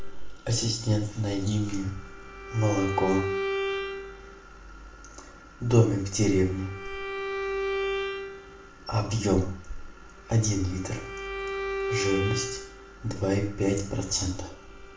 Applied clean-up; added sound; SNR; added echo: none; Bowed string instrument; 7 dB; reverberation time 0.5 s.